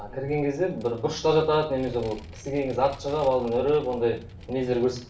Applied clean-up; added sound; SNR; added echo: none; Vehicle; 18 dB; reverberation time 0.3 s.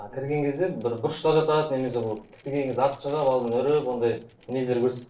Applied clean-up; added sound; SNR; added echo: neural separator model SepFormer DNS4.